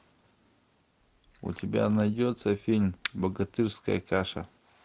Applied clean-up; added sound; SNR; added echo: none; Camera; 14 dB; none.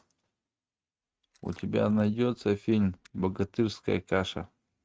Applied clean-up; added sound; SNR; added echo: neural mask model RNNoise.